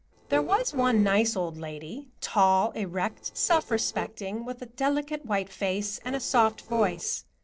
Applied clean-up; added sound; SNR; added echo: neural separator model SepFormer DNS4.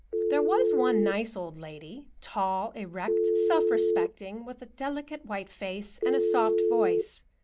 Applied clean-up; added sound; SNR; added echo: none; Telephone; -4 dB; none.